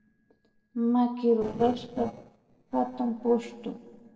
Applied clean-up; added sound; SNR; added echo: neural separator model SepFormer DNS4.